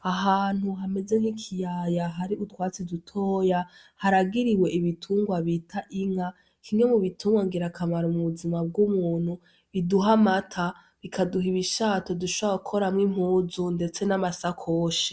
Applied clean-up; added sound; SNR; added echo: none; none; none; none.